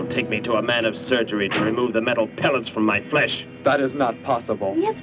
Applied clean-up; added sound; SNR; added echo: none; none; none; none.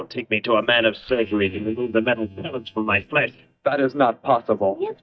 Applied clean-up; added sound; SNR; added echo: neural mask model DeepFilterNet 3.